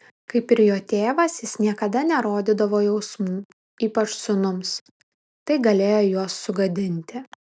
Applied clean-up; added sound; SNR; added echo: none; none; none; none.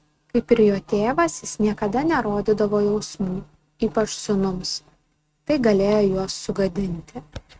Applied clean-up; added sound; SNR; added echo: neural mask model RNNoise.